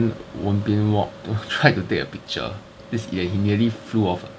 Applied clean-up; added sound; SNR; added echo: none; none; none; none.